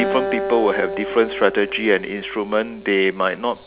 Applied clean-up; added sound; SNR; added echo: none; Acoustic guitar; 8 dB; none.